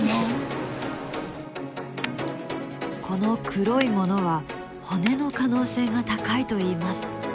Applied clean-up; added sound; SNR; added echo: none; Glass; 14 dB; none.